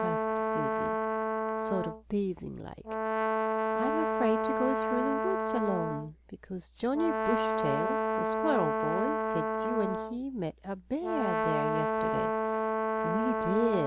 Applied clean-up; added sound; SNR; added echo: none; Brass instrument; -3 dB; none.